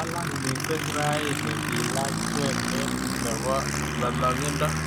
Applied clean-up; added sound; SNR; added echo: none; Aircraft; -3 dB; none.